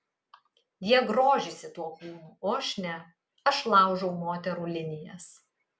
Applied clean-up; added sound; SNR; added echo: none; none; none; none.